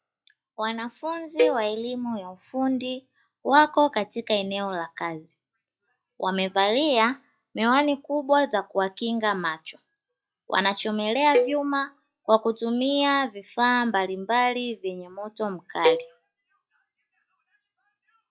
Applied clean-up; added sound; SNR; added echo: classical method log-MMSE.